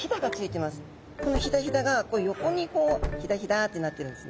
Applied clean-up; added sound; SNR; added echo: none; Slam; 9 dB; none.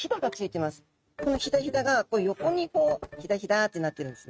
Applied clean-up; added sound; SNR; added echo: neural mask model RNNoise.